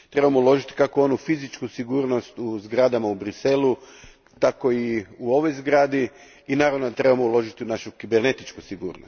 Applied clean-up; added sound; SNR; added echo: none; none; none; none.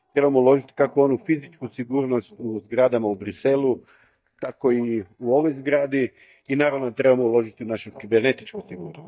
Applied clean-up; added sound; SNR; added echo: neural mask model DeepFilterNet 3.